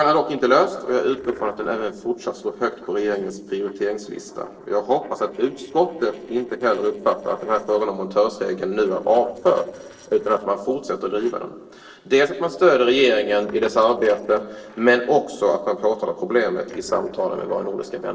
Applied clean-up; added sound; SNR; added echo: neural separator model SepFormer DNS4.